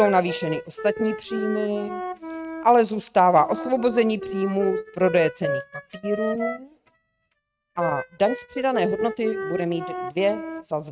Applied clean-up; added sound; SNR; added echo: neural mask model RNNoise.